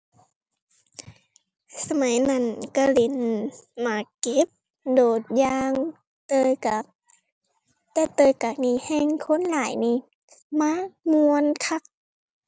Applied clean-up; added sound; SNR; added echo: none; none; none; none.